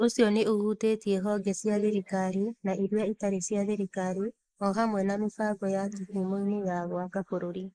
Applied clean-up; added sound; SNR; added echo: neural mask model Resemble Enhance denoiser.